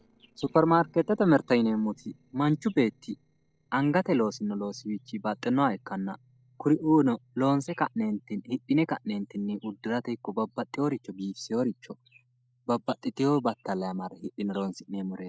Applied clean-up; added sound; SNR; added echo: neural separator model SepFormer DNS4.